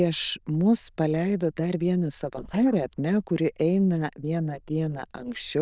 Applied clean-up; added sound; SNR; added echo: neural diffusion model UNIVERSE++.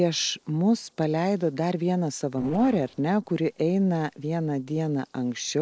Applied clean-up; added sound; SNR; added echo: neural separator model SepFormer DNS4.